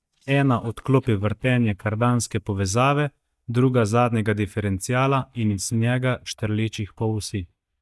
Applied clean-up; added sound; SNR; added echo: neural mask model DeepFilterNet 3.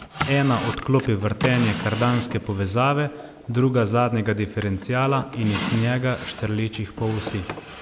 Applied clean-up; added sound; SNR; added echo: none; Drawer open or close; 10 dB; none.